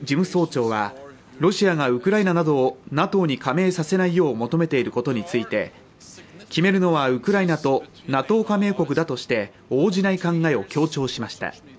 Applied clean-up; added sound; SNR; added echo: none; none; none; none.